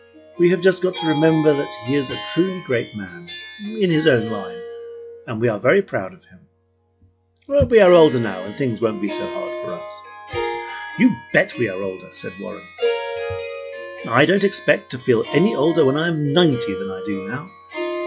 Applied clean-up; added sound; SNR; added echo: classical method log-MMSE.